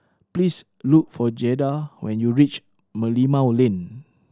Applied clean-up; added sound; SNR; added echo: none; none; none; none.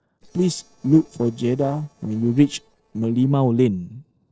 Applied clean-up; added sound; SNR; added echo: neural separator model SepFormer DNS4.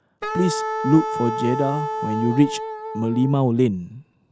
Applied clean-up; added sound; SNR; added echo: none; Wind instrument, woodwind instrument; 6 dB; none.